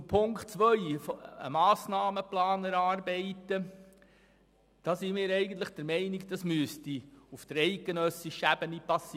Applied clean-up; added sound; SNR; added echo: none; none; none; none.